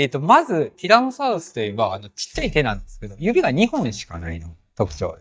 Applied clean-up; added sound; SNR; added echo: neural mask model DeepFilterNet 3.